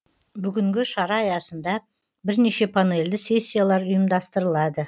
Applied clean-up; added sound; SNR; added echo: none; none; none; none.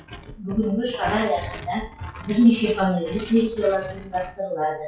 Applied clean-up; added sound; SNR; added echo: classical method WPE with log-MMSE.